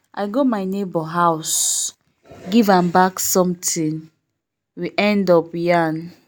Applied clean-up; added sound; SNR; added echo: none; none; none; none.